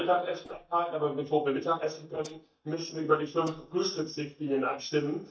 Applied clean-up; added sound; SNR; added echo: neural mask model DeepFilterNet 3.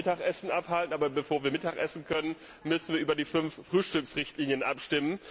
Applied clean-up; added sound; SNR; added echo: none; none; none; none.